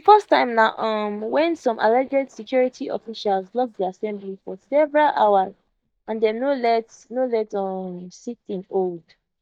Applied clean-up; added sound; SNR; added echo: neural mask model DeepFilterNet 3.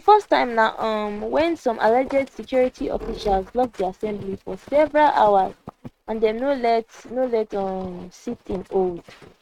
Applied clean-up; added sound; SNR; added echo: neural mask model RNNoise.